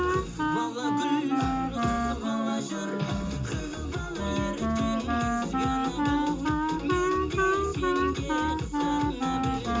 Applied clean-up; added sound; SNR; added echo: none; Wind instrument, woodwind instrument; -3 dB; reverberation time 0.2 s.